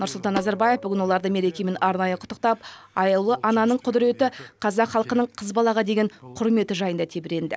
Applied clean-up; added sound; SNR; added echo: none; Tabla; 13 dB; none.